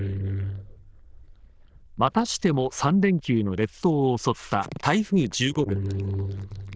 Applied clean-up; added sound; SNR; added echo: neural diffusion model UNIVERSE++.